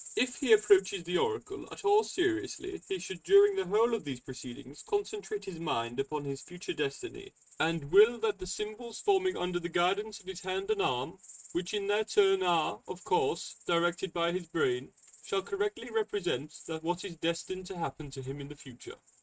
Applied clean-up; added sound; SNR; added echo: neural mask model RNNoise.